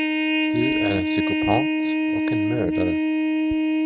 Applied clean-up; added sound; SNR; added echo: neural mask model RNNoise.